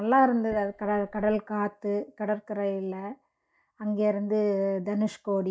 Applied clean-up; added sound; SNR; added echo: neural mask model DeepFilterNet 3.